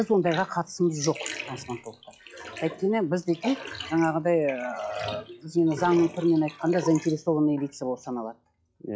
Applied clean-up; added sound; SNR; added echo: classical method log-MMSE.